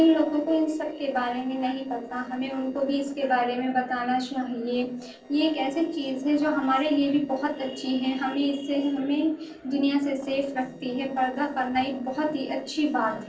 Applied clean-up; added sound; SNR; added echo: neural separator model SepFormer DNS4.